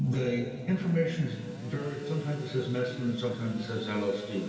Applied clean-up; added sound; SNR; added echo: none; Sawing / Engine; 18 dB; reverberation time 2.6 s.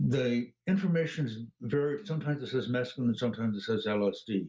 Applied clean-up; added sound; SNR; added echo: none; none; none; none.